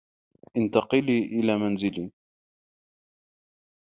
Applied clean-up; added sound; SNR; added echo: none; none; none; none.